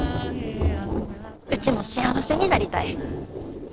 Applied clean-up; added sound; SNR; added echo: neural separator model SepFormer DNS4.